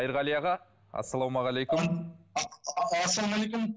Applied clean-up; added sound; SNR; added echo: none; none; none; none.